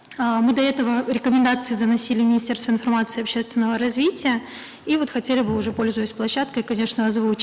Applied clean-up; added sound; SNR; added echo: none; none; none; none.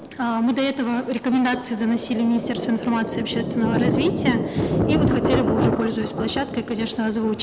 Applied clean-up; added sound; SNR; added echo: none; Thunder; 2 dB; none.